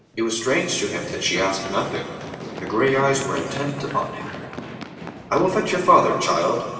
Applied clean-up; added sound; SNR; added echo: none; Run; 14 dB; reverberation time 2.5 s.